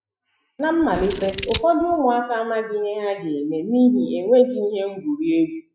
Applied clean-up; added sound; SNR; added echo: classical method log-MMSE.